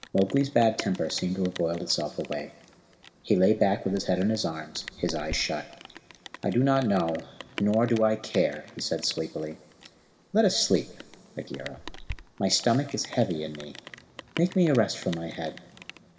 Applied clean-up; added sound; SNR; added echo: none; Rain; 17 dB; reverberation time 2.3 s.